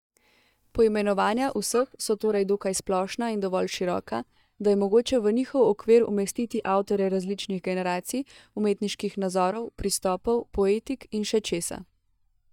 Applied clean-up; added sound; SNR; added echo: neural mask model DeepFilterNet 3.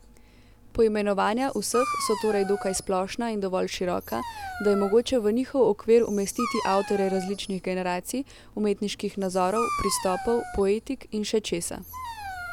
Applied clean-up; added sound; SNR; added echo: none; Dog; 11 dB; none.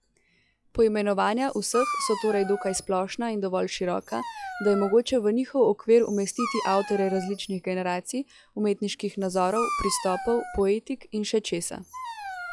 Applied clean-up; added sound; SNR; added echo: classical method log-MMSE.